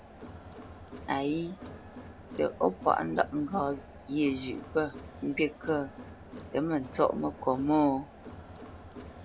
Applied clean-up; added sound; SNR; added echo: none; Crowd; 14 dB; none.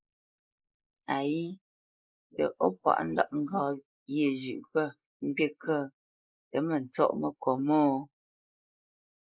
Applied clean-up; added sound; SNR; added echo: neural mask model Resemble Enhance denoiser.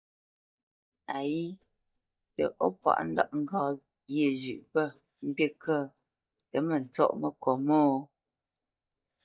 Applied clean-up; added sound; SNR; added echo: neural mask model DeepFilterNet 3.